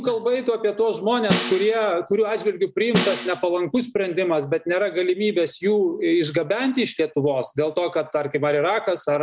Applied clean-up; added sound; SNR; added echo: none; Snare drum; 5 dB; none.